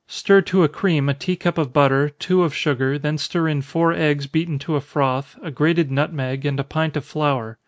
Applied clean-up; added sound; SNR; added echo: none; none; none; none.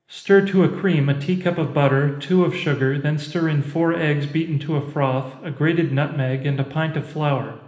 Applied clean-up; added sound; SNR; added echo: none; none; none; reverberation time 1.1 s.